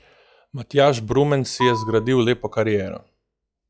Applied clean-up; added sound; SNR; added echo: classical method log-MMSE.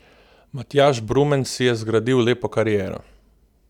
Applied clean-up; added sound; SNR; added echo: none; none; none; none.